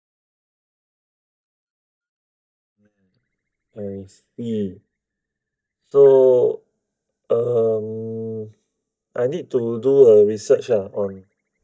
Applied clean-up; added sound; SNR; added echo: neural mask model DeepFilterNet 3.